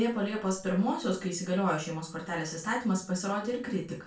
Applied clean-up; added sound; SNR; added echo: none; none; none; reverberation time 0.3 s.